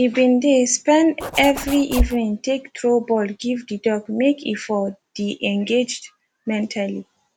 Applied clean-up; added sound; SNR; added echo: none; Zipper (clothing); 3 dB; none.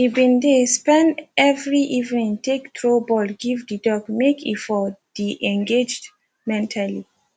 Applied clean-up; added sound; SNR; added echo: none; none; none; none.